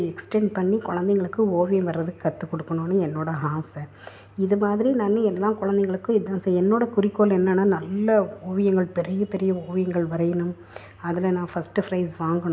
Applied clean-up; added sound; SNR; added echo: none; none; none; none.